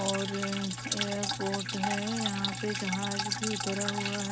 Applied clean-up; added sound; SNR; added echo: none; Drip; 0 dB; none.